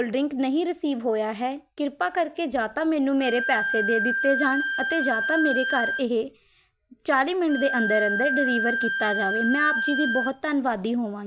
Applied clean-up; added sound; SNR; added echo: none; Bowed string instrument; 2 dB; none.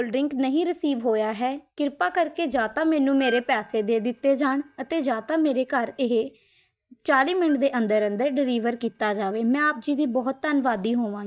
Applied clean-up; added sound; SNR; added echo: neural mask model DeepFilterNet 3.